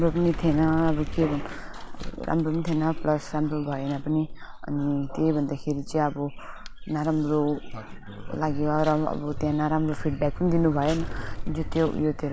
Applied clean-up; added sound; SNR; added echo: none; Sliding door; 7 dB; none.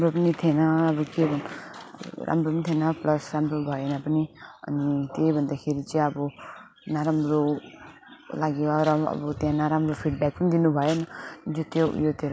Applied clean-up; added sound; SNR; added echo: none; none; none; none.